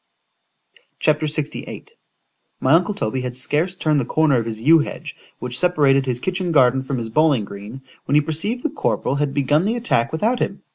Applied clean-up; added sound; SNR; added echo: none; none; none; none.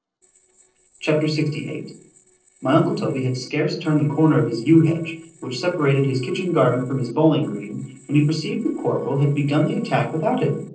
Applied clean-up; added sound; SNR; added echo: neural separator model SepFormer DNS4.